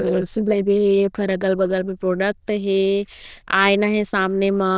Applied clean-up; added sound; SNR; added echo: neural diffusion model UNIVERSE++.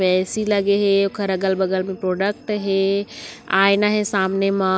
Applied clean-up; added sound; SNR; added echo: none; none; none; none.